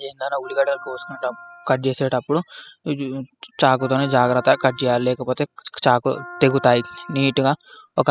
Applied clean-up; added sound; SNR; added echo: classical method spectral subtraction.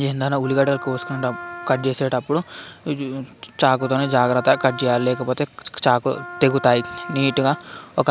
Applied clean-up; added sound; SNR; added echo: none; Wind instrument, woodwind instrument; 14 dB; none.